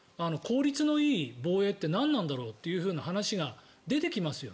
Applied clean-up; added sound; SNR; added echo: none; none; none; none.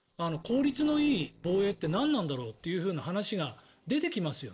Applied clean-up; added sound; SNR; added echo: neural separator model SepFormer DNS4.